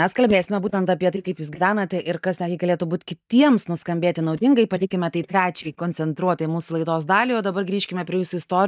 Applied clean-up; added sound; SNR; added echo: neural mask model DeepFilterNet 3.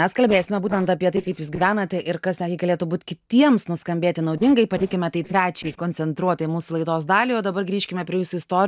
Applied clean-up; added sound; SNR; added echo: neural separator model SepFormer DNS4.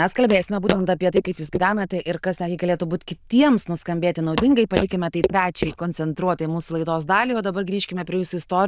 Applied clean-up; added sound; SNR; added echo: neural diffusion model UNIVERSE++.